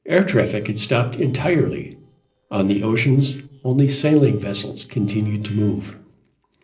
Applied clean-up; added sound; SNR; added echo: neural separator model SepFormer DNS4.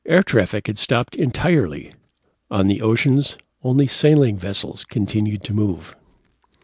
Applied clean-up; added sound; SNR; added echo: none; none; none; none.